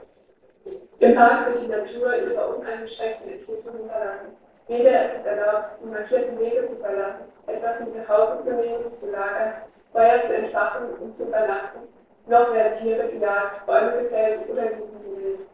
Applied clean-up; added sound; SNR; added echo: neural separator model SepFormer DNS4.